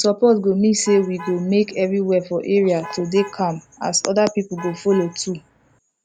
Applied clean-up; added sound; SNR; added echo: none; Alarm / Truck; 19 dB; none.